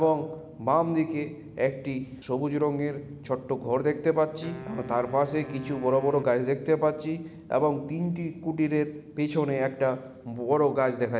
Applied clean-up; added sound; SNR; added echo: none; Wind instrument, woodwind instrument; 17 dB; none.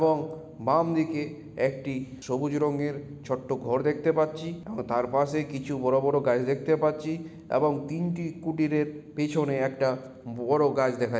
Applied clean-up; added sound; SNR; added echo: none; none; none; none.